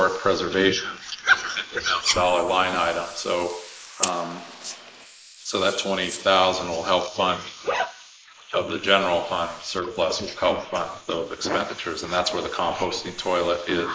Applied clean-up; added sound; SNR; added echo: neural mask model Resemble Enhance denoiser.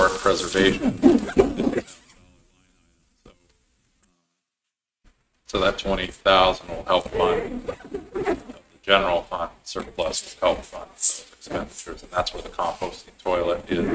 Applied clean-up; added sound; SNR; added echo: neural mask model RNNoise.